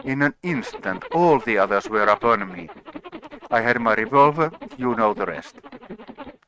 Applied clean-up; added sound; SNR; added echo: neural mask model RNNoise.